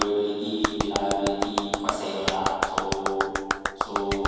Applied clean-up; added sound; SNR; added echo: none; Clapping; 1 dB; reverberation time 2.1 s.